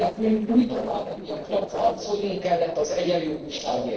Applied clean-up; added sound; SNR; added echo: neural separator model SepFormer DNS4.